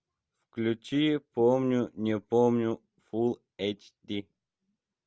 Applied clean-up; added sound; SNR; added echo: none; none; none; none.